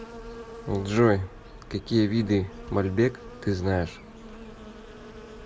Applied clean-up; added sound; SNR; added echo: none; Buzz; 17 dB; none.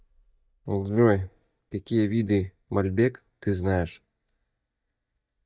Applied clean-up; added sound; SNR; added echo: neural mask model DeepFilterNet 3.